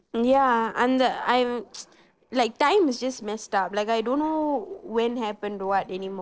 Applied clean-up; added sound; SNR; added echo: neural separator model SepFormer DNS4.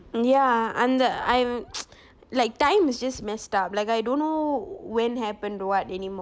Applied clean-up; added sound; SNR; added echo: none; none; none; none.